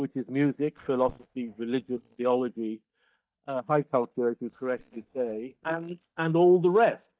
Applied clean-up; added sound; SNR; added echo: neural mask model DeepFilterNet 3.